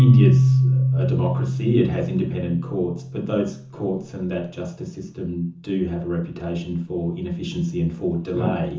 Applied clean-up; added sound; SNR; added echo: none; Keyboard (musical); -1 dB; reverberation time 0.6 s.